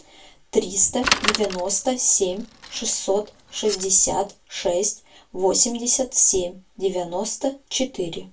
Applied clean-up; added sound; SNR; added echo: none; Bicycle; 6 dB; reverberation time 0.2 s.